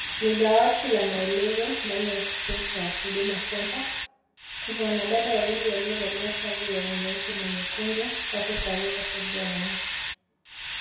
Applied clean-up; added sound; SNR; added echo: none; Hiss; -4 dB; reverberation time 0.7 s.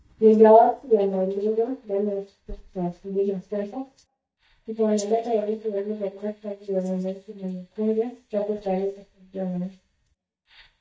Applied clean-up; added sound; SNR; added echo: neural mask model DeepFilterNet 3.